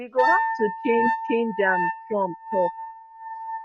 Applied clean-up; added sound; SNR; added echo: neural mask model RNNoise.